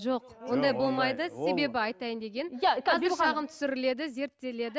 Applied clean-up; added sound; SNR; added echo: none; none; none; none.